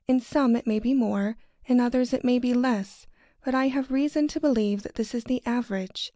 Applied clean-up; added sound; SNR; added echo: none; none; none; none.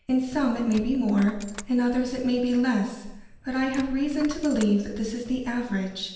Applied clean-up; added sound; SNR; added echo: none; Coin (dropping); 20 dB; reverberation time 0.8 s.